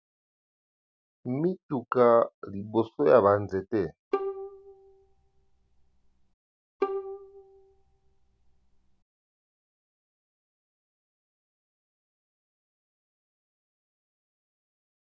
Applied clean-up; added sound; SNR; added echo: none; Bowed string instrument; 6 dB; none.